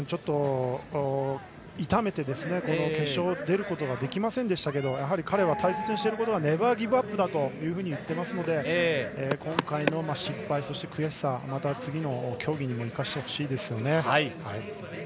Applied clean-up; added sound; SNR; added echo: none; none; none; none.